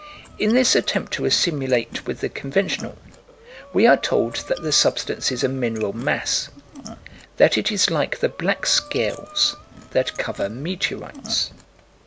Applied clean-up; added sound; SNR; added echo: none; Chewing, mastication + Breathing; 19 dB; none.